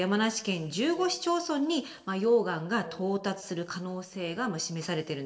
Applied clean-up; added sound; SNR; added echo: neural separator model SepFormer DNS4.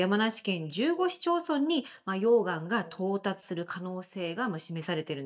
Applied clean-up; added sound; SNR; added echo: neural mask model DeepFilterNet 3.